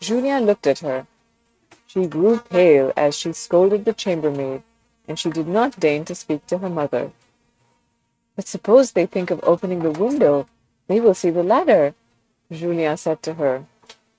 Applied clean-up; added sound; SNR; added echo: neural mask model RNNoise.